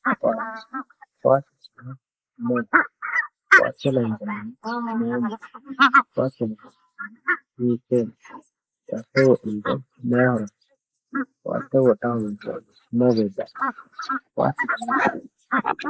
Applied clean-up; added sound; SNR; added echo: neural mask model Resemble Enhance denoiser.